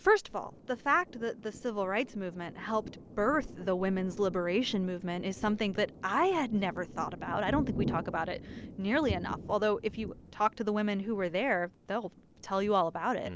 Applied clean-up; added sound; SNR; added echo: none; Thunder; 12 dB; none.